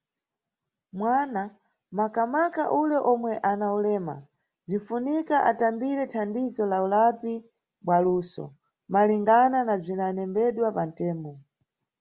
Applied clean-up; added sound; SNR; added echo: none; none; none; none.